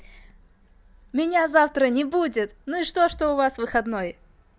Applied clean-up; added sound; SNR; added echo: none; none; none; none.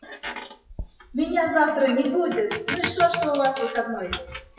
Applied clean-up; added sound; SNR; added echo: classical method WPE with log-MMSE.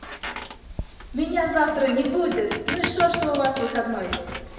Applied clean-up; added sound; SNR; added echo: none; Squeak; 7 dB; reverberation time 1.0 s.